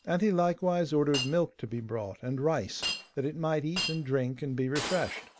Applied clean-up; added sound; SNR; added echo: none; Shatter; 10 dB; none.